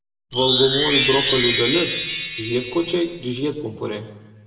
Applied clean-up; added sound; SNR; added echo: none; Chime; 0 dB; reverberation time 0.8 s.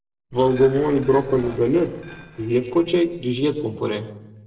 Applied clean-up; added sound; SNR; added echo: neural separator model SepFormer DNS4.